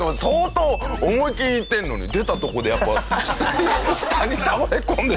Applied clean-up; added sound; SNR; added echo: none; none; none; none.